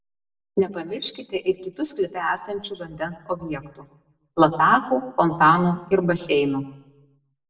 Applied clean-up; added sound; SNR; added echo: none; none; none; reverberation time 0.6 s.